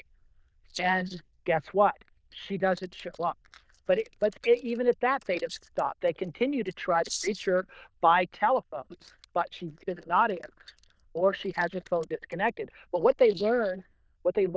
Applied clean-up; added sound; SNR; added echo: neural diffusion model UNIVERSE++.